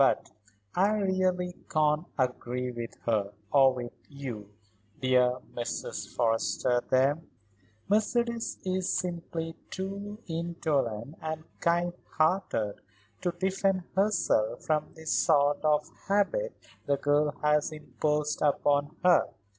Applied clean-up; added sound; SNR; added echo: none; none; none; none.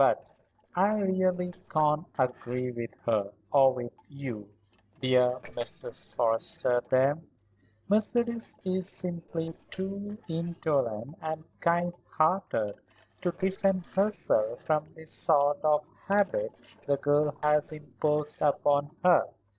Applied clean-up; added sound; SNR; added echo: neural separator model SepFormer DNS4.